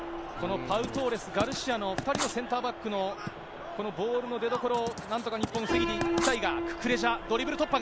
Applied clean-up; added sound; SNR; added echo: none; Writing + Piano; 5 dB; none.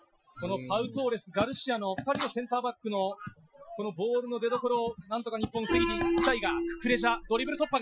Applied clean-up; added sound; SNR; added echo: classical method Wiener filter.